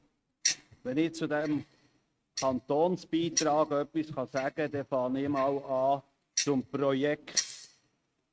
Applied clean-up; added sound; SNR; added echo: neural mask model RNNoise.